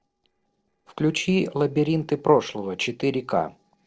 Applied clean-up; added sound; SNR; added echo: neural separator model SepFormer DNS4.